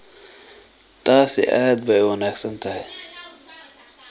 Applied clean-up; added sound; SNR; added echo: none; none; none; none.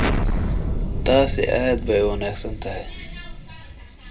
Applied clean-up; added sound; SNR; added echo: none; Explosion; 0 dB; reverberation time 0.2 s.